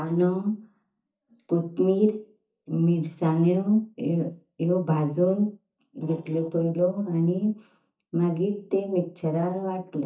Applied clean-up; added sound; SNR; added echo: neural mask model DeepFilterNet 3.